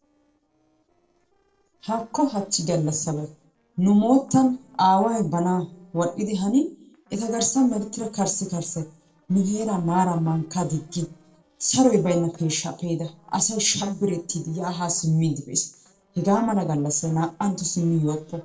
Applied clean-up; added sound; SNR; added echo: neural separator model SepFormer DNS4.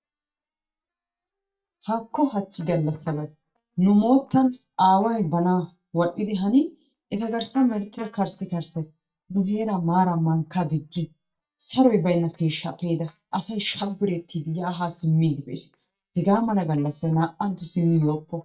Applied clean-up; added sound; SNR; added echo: neural mask model DeepFilterNet 3.